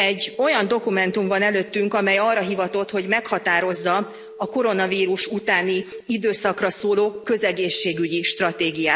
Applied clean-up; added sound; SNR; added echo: none; Telephone; 17 dB; none.